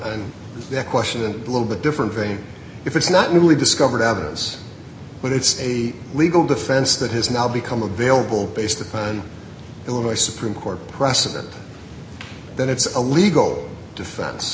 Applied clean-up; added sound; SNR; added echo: none; none; none; none.